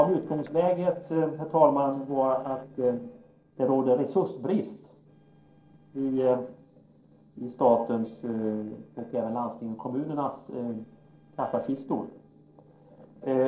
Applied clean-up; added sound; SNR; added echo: neural separator model SepFormer DNS4.